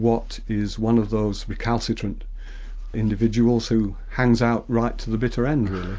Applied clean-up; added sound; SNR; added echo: none; none; none; none.